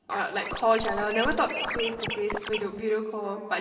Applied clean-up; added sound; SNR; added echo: none; Scratching (performance technique); 6 dB; reverberation time 2.0 s.